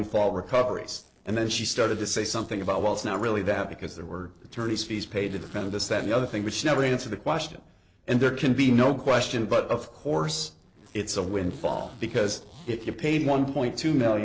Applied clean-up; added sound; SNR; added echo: neural separator model SepFormer DNS4.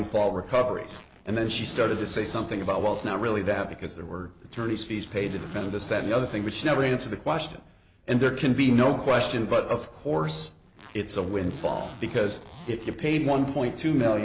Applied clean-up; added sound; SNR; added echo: none; Zipper (clothing); 19 dB; none.